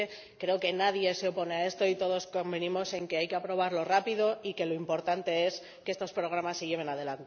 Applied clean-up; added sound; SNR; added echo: none; none; none; none.